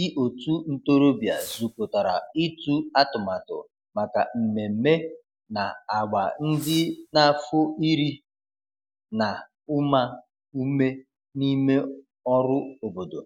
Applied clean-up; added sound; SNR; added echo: none; Fireworks; 19 dB; none.